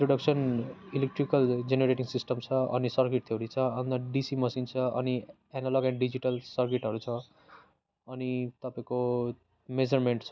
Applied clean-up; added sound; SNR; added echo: none; none; none; none.